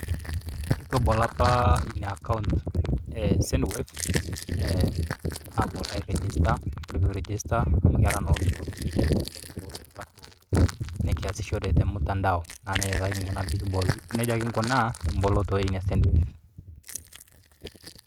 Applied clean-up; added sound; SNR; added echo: neural mask model RNNoise.